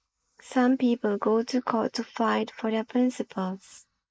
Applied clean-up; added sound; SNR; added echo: neural mask model Resemble Enhance denoiser.